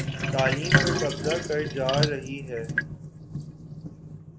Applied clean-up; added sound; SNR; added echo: none; Sink (filling or washing); -3 dB; none.